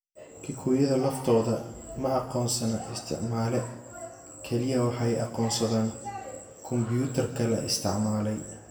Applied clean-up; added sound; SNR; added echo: none; none; none; reverberation time 0.8 s.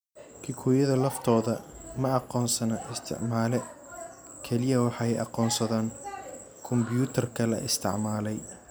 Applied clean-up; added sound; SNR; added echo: none; none; none; none.